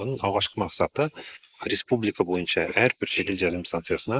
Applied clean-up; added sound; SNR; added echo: neural mask model Resemble Enhance denoiser.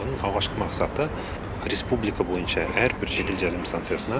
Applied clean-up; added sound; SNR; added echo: none; Aircraft; 9 dB; none.